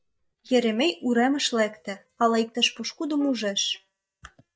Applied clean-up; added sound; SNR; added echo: neural mask model DeepFilterNet 3.